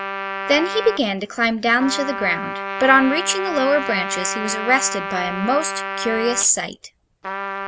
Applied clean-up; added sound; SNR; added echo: none; Trumpet; 7 dB; none.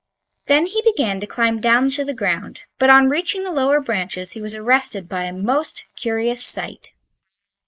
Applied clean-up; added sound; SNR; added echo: neural mask model Resemble Enhance denoiser.